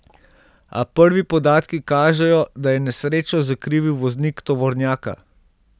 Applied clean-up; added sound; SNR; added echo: none; none; none; none.